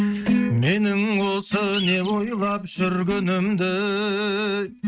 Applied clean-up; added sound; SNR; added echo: neural mask model RNNoise.